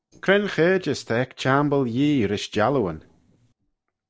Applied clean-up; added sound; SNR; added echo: neural separator model SepFormer DNS4.